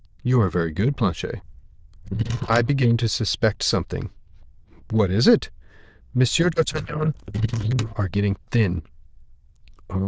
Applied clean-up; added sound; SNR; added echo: neural diffusion model UNIVERSE++.